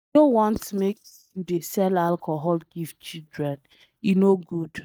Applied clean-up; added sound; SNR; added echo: neural mask model DeepFilterNet 3.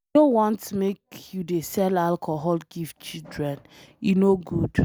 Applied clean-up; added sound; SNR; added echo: none; none; none; none.